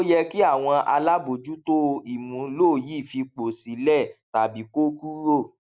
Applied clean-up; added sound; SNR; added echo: none; none; none; none.